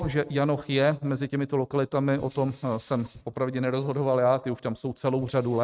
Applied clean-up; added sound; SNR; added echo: neural mask model RNNoise.